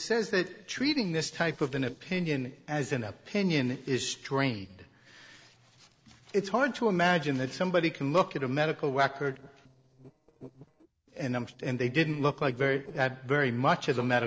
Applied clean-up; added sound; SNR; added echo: neural separator model SepFormer DNS4.